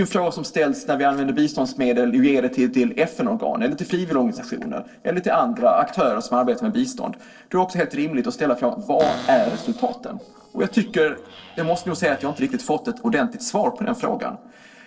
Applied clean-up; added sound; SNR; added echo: neural separator model SepFormer DNS4.